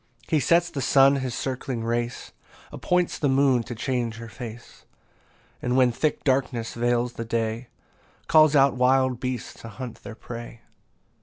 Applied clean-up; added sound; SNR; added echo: none; none; none; none.